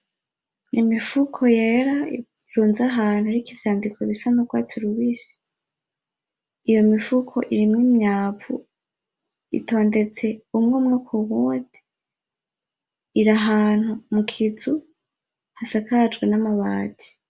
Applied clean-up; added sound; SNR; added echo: none; none; none; none.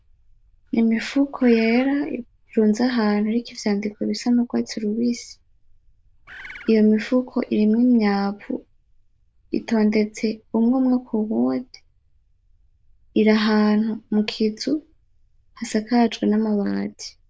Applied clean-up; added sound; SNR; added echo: neural diffusion model UNIVERSE++.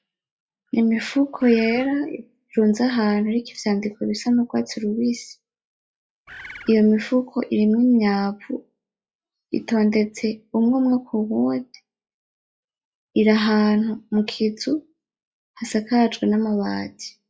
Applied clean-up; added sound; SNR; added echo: classical method log-MMSE.